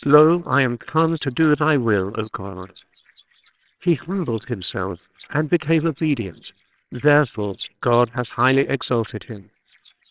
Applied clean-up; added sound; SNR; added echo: neural separator model SepFormer WHAMR!.